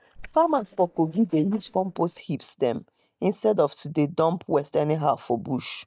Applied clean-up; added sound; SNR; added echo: neural mask model DeepFilterNet 3.